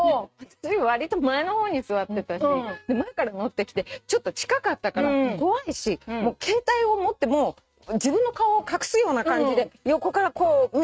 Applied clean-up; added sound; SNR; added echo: neural mask model RNNoise.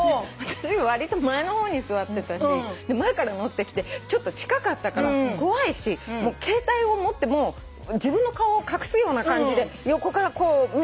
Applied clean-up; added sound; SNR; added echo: none; none; none; none.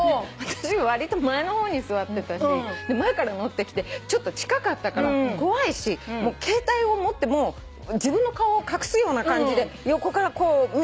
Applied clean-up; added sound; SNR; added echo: none; Wind instrument, woodwind instrument; 17 dB; none.